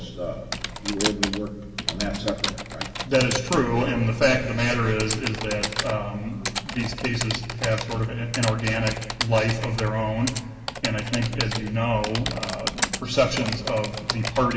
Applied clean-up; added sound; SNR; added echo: none; Typing; 7 dB; reverberation time 2.2 s.